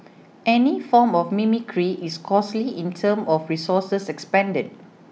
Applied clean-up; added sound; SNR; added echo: none; none; none; none.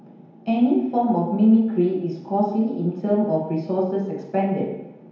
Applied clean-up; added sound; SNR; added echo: none; none; none; reverberation time 1.0 s.